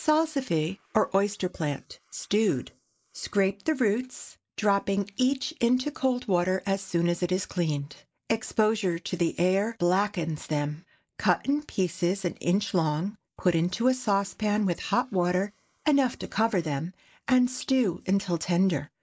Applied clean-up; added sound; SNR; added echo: neural mask model Resemble Enhance denoiser.